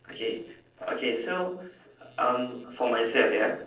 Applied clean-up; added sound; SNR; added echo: neural separator model SepFormer DNS4.